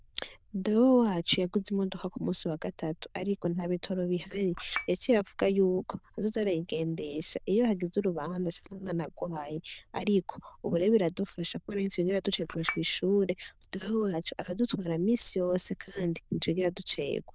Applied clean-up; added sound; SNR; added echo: neural diffusion model UNIVERSE++.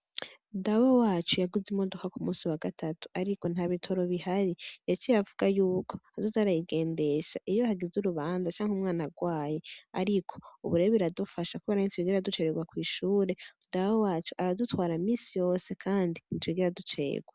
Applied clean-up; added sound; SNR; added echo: none; none; none; none.